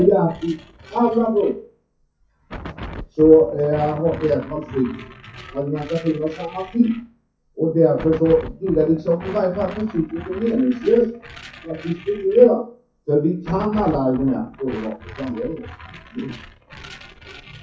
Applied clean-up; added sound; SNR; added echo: classical method WPE with log-MMSE.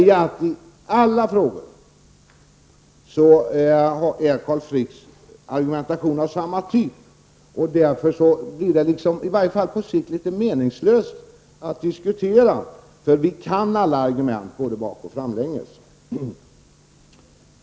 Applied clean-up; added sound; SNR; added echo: none; none; none; none.